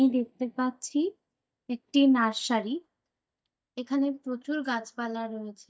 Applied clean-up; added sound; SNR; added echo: neural mask model DeepFilterNet 3.